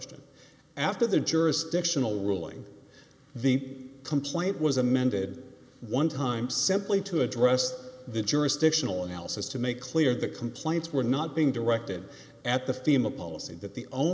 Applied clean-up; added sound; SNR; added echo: none; none; none; none.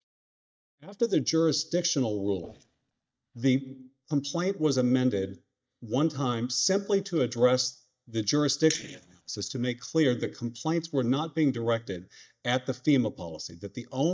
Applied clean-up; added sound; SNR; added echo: neural mask model DeepFilterNet 3.